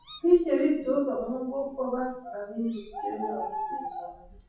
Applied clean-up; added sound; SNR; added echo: classical method WPE with log-MMSE.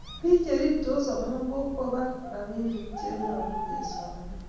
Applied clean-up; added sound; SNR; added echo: none; Bird; 9 dB; reverberation time 1.2 s.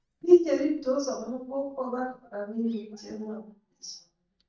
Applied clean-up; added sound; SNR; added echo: neural mask model DeepFilterNet 3.